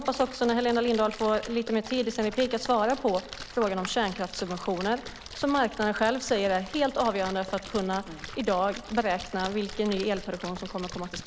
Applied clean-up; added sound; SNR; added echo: none; Splash, splatter; 14 dB; none.